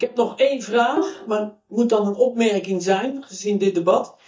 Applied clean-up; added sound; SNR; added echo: neural mask model DeepFilterNet 3.